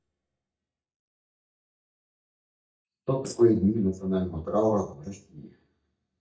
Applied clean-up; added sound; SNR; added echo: neural mask model DeepFilterNet 3.